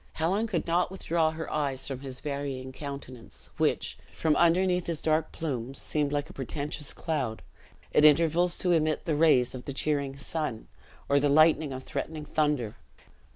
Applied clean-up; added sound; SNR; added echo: none; none; none; none.